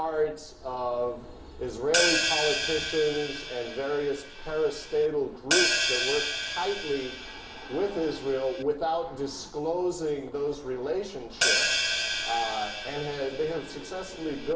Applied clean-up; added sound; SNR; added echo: none; Hi-hat; 0 dB; reverberation time 0.7 s.